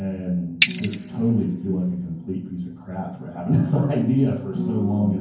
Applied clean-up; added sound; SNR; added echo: none; Bicycle bell; 8 dB; reverberation time 0.9 s.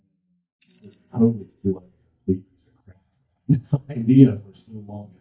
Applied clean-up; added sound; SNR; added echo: neural mask model DeepFilterNet 3.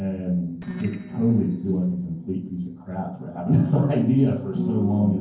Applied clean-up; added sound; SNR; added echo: neural separator model SepFormer DNS4.